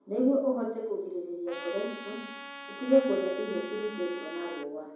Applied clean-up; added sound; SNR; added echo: none; Trumpet; 13 dB; reverberation time 1.2 s.